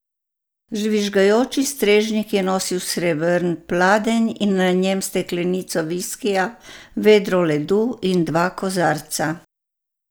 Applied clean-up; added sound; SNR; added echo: none; none; none; none.